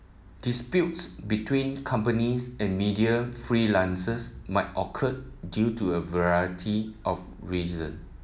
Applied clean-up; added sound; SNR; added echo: none; none; none; none.